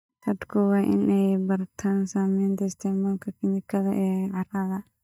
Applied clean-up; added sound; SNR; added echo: neural mask model DeepFilterNet 3.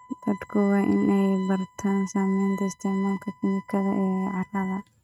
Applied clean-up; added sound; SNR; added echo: neural mask model RNNoise.